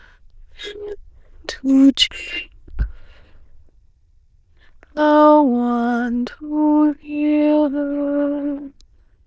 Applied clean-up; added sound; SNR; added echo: neural diffusion model UNIVERSE++.